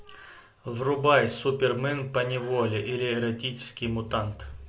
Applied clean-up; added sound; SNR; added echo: none; none; none; none.